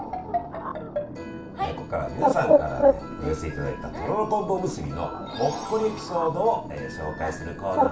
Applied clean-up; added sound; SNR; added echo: none; Bird; 0 dB; reverberation time 0.4 s.